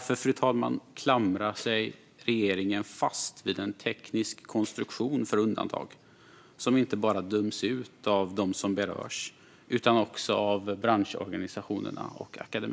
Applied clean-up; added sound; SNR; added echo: none; none; none; none.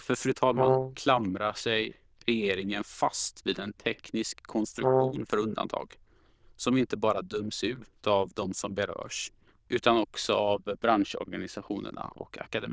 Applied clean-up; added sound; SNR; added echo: neural diffusion model UNIVERSE++.